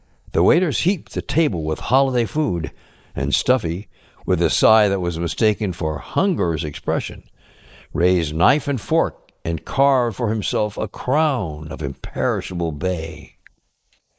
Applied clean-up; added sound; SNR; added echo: neural mask model Resemble Enhance denoiser.